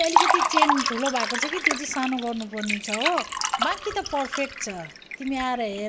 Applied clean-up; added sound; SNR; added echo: none; Liquid; -2 dB; none.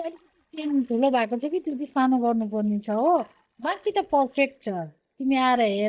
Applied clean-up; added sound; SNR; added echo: neural mask model DeepFilterNet 3.